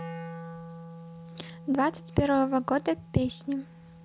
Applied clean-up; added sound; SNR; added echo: none; Wind instrument, woodwind instrument; 14 dB; none.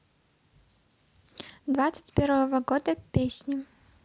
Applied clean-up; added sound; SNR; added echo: none; none; none; none.